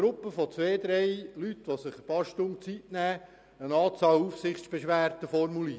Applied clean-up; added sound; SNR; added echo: none; none; none; none.